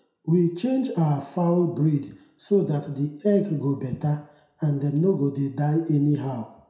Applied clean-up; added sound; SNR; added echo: none; none; none; reverberation time 0.6 s.